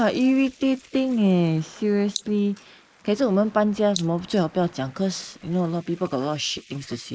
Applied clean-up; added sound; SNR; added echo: neural mask model Resemble Enhance denoiser.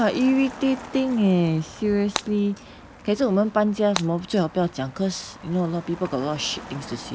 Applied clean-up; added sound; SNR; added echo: none; Shatter + Motor vehicle (road); 15 dB; none.